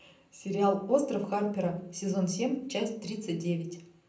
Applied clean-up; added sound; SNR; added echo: none; none; none; reverberation time 0.6 s.